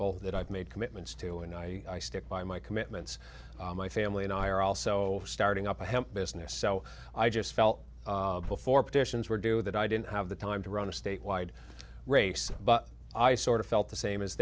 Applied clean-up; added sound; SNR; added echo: none; Slam / Car; 19 dB; none.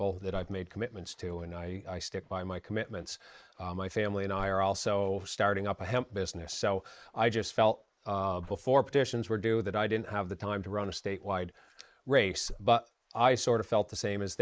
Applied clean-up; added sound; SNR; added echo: neural mask model Resemble Enhance denoiser.